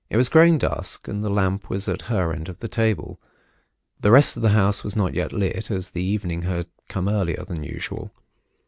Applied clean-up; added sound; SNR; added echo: none; none; none; none.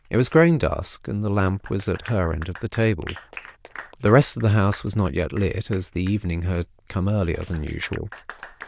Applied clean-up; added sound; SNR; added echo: neural diffusion model UNIVERSE++.